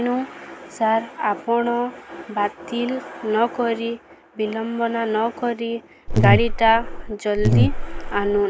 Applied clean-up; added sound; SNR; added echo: none; Buzz; -3 dB; none.